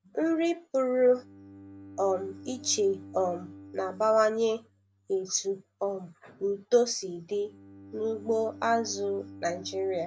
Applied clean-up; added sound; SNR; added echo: none; Bowed string instrument; 20 dB; none.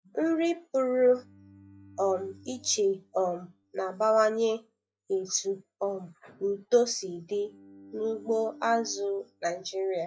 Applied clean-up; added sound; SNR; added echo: classical method log-MMSE.